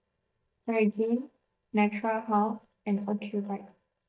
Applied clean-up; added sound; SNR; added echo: neural mask model DeepFilterNet 3.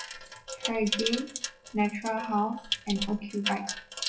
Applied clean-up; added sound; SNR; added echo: classical method WPE with log-MMSE.